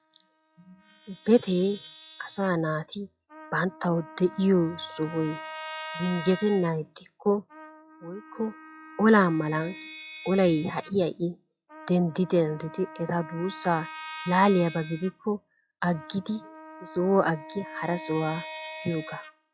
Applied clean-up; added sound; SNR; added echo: classical method log-MMSE.